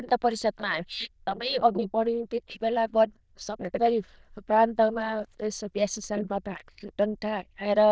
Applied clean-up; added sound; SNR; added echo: neural diffusion model UNIVERSE++.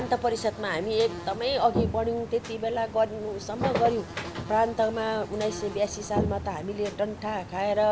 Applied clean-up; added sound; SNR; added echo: none; Buzz; 7 dB; none.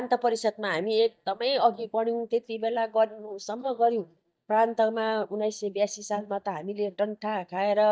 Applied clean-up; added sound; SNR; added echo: neural mask model DeepFilterNet 3.